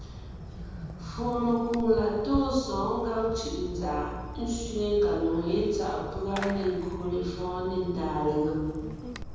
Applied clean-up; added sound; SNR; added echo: none; Fireworks; 9 dB; reverberation time 1.2 s.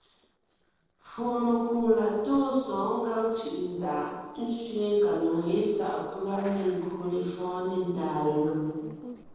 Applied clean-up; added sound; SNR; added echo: neural separator model SepFormer DNS4.